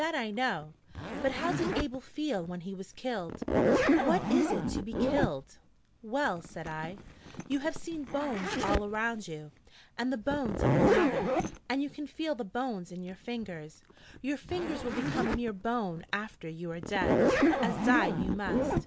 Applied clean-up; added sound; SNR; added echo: none; Zipper (clothing); -2 dB; none.